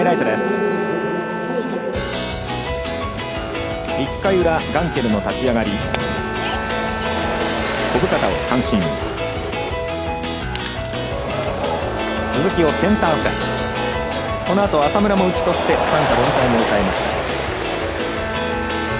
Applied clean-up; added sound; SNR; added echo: none; Bowed string instrument; 11 dB; none.